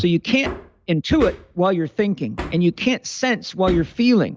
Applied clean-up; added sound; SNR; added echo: none; Hammer; 14 dB; none.